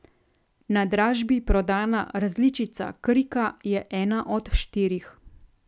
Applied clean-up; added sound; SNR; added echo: none; none; none; none.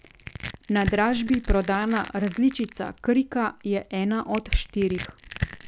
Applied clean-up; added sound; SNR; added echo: none; Crushing; 11 dB; none.